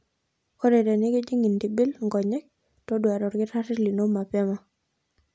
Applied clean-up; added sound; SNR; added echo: none; none; none; none.